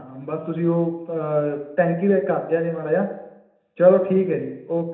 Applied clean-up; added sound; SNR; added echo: none; none; none; reverberation time 0.8 s.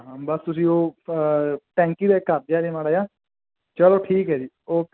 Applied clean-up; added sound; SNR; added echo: none; none; none; none.